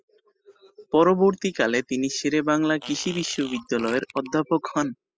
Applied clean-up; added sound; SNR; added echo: classical method spectral subtraction.